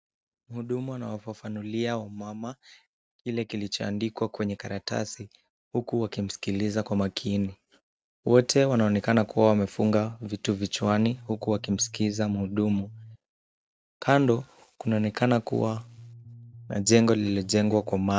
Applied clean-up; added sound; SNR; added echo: none; Bass guitar; 19 dB; none.